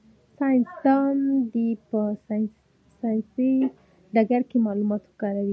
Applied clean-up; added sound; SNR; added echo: none; none; none; none.